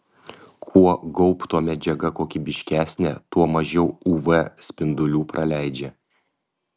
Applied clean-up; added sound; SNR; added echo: none; none; none; none.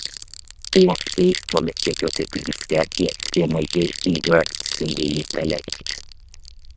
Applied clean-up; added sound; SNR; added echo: neural diffusion model UNIVERSE++.